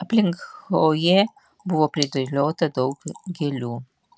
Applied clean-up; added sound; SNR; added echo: none; Trickle, dribble / Splash, splatter; 19 dB; none.